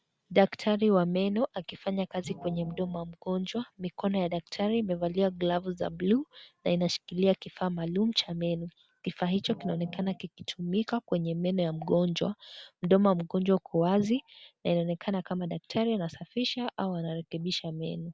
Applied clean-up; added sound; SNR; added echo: none; Organ; 14 dB; none.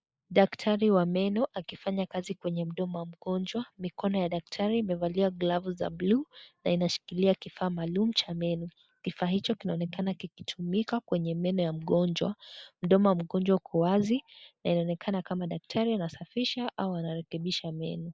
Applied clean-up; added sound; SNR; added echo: neural mask model Resemble Enhance denoiser.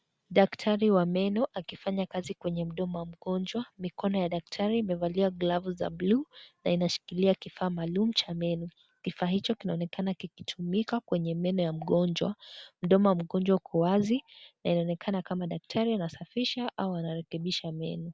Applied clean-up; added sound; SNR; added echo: none; none; none; none.